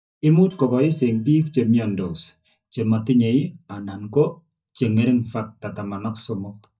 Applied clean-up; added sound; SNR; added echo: neural mask model DeepFilterNet 3.